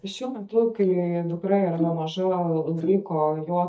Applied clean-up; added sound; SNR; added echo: neural mask model DeepFilterNet 3.